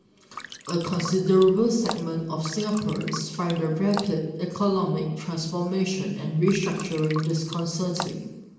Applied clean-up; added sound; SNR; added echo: none; Drip; 14 dB; reverberation time 0.9 s.